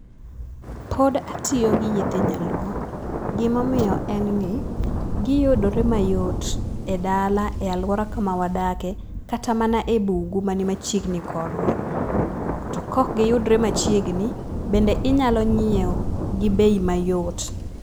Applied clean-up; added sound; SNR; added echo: none; Thunder; 4 dB; none.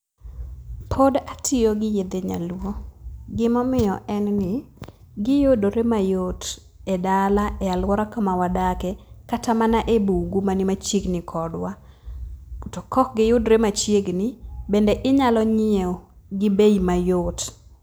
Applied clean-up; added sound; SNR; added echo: none; none; none; none.